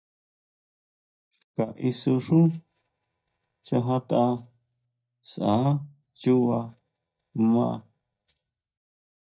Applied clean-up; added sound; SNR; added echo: neural mask model DeepFilterNet 3.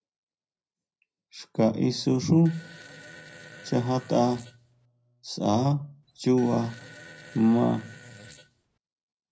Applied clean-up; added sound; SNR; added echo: none; Fart; 20 dB; reverberation time 0.4 s.